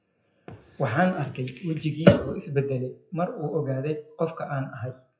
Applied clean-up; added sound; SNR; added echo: classical method WPE with log-MMSE.